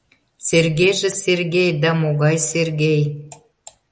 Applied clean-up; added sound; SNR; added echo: none; none; none; none.